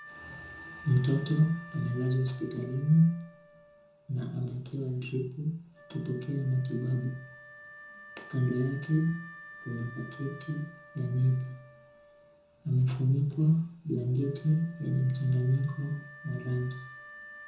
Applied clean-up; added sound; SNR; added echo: none; Wind instrument, woodwind instrument; 20 dB; reverberation time 0.5 s.